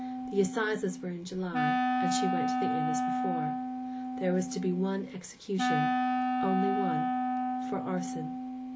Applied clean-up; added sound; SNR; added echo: none; Wind instrument, woodwind instrument; -3 dB; none.